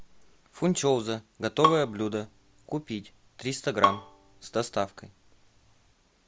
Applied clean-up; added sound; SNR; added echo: none; Bowed string instrument; 2 dB; none.